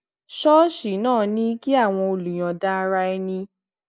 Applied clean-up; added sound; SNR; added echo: none; none; none; none.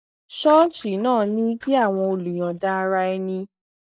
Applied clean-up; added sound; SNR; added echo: neural mask model DeepFilterNet 3.